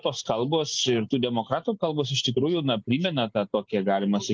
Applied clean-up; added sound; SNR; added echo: none; none; none; none.